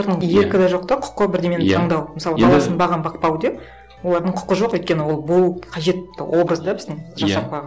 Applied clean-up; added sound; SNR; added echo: none; none; none; none.